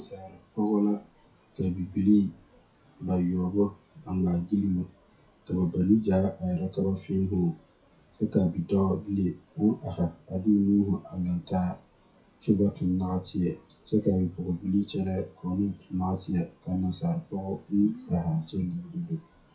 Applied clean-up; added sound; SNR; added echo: classical method WPE with log-MMSE.